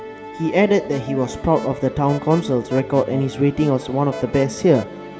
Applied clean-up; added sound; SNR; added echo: none; Musical instrument + Alarm; 13 dB; none.